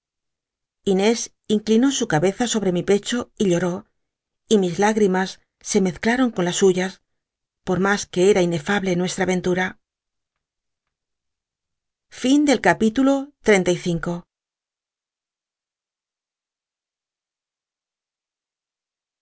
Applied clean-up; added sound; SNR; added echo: none; none; none; none.